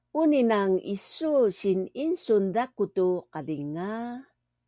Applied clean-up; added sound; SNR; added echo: none; none; none; none.